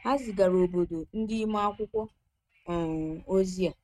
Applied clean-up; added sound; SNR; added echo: neural mask model RNNoise.